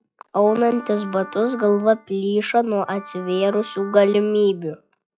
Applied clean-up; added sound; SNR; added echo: classical method log-MMSE.